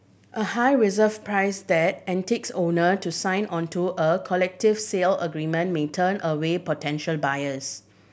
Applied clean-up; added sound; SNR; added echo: none; none; none; none.